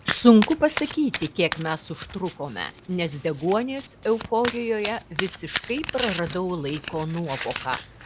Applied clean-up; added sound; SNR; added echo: none; Domestic sounds, home sounds; 11 dB; none.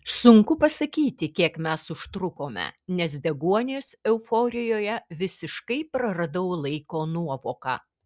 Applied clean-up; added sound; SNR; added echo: none; none; none; none.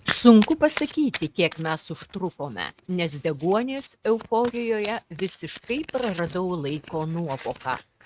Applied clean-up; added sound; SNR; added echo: neural mask model RNNoise.